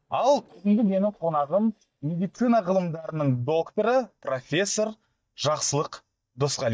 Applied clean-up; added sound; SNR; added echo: neural mask model DeepFilterNet 3.